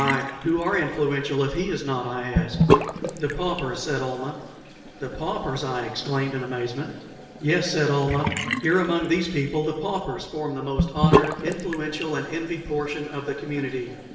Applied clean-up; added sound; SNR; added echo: none; Bathtub (filling or washing) / Sink (filling or washing); 2 dB; reverberation time 1.0 s.